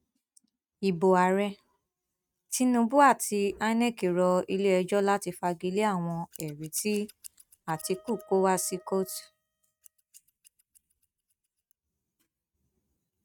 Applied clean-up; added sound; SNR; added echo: neural mask model RNNoise.